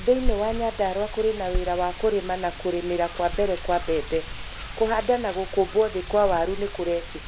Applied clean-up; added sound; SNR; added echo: none; Wind; 6 dB; none.